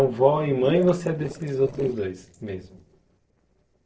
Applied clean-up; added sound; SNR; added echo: neural separator model SepFormer DNS4.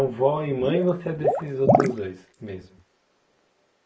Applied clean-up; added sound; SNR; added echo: neural mask model Resemble Enhance denoiser.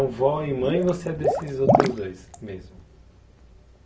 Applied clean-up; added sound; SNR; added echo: none; Water / Liquid; 0 dB; none.